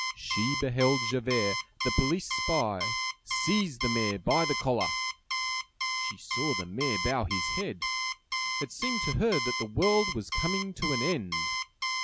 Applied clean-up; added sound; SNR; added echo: none; Alarm; 2 dB; none.